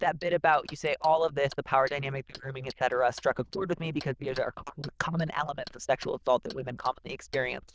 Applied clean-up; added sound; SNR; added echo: neural diffusion model UNIVERSE++.